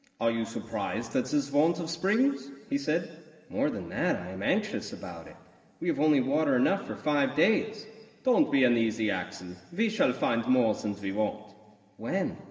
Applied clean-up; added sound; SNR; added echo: none; none; none; reverberation time 1.8 s.